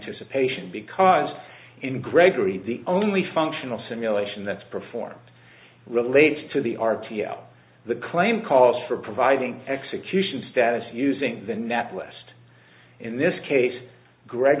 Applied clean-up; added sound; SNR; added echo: none; none; none; none.